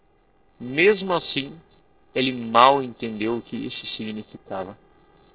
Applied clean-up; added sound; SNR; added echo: neural separator model SepFormer DNS4.